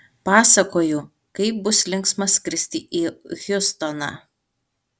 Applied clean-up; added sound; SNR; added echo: none; none; none; none.